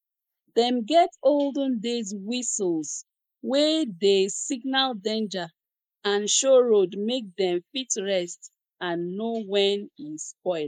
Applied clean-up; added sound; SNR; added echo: neural mask model Resemble Enhance denoiser.